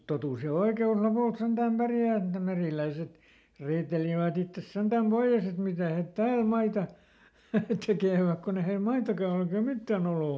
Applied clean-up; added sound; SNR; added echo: none; none; none; none.